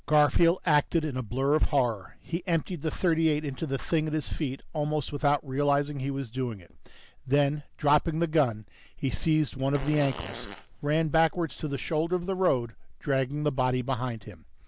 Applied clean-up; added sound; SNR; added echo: none; Fart; 14 dB; none.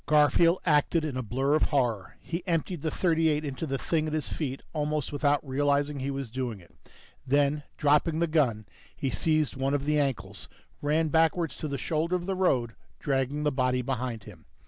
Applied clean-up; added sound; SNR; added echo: none; none; none; none.